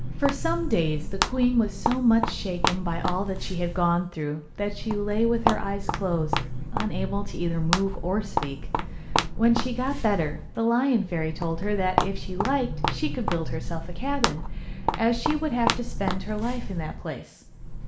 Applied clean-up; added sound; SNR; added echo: none; Walk, footsteps; 2 dB; reverberation time 1.9 s.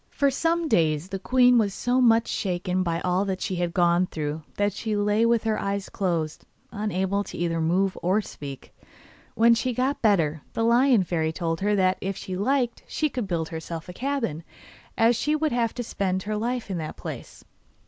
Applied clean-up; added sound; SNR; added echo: none; none; none; none.